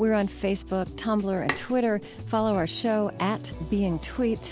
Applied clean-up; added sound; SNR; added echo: none; Bowed string instrument; 11 dB; none.